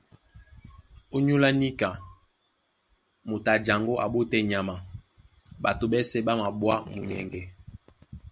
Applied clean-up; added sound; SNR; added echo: none; none; none; none.